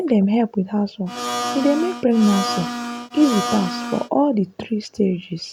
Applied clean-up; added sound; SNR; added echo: none; Domestic sounds, home sounds; 6 dB; none.